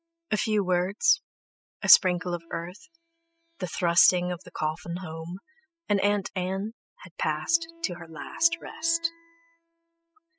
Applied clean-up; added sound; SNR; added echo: classical method spectral subtraction.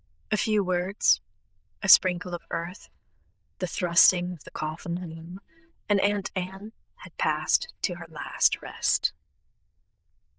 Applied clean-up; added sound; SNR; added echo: neural diffusion model UNIVERSE++.